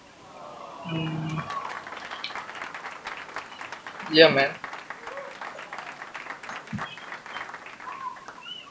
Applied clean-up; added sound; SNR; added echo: none; Applause; 9 dB; none.